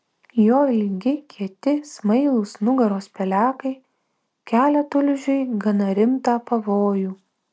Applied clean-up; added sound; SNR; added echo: none; none; none; none.